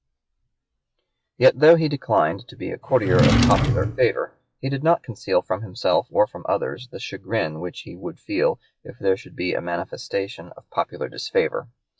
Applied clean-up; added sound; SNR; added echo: classical method log-MMSE.